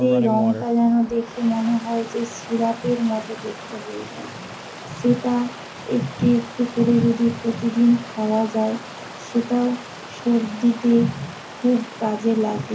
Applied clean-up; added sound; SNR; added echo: none; Stream; 14 dB; reverberation time 0.3 s.